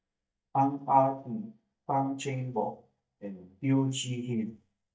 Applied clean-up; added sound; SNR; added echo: neural mask model DeepFilterNet 3.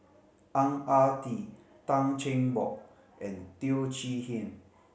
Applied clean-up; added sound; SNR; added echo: none; none; none; none.